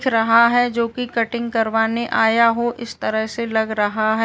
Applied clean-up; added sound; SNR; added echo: none; none; none; none.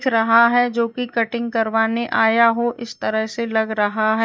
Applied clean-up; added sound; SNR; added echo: neural mask model DeepFilterNet 3.